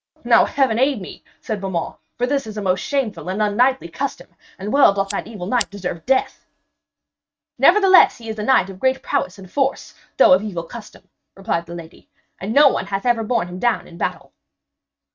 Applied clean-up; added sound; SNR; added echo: neural mask model RNNoise.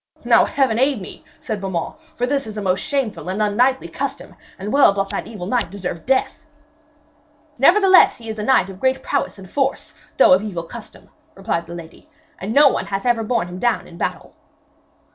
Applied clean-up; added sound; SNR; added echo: none; Fire; 15 dB; none.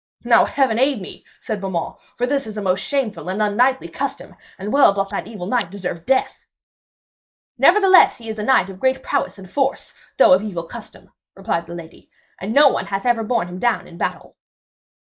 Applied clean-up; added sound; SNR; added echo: neural mask model Resemble Enhance denoiser.